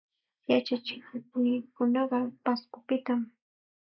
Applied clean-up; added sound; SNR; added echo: neural mask model Resemble Enhance denoiser.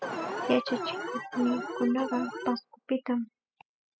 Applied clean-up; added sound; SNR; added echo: classical method spectral subtraction.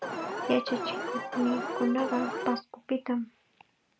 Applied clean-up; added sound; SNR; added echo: none; Alarm; 3 dB; none.